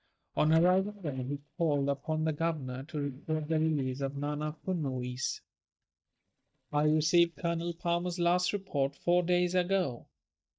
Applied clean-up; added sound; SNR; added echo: neural mask model DeepFilterNet 3.